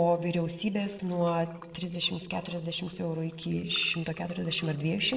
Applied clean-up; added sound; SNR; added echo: neural separator model SepFormer DNS4.